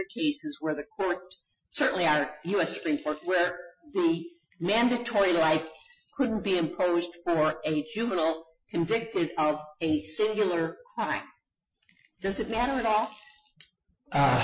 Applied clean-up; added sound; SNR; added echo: classical method Wiener filter.